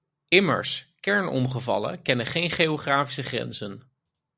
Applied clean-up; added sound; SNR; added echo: none; none; none; none.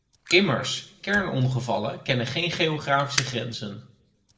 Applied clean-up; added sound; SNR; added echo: none; Fire; 13 dB; reverberation time 0.5 s.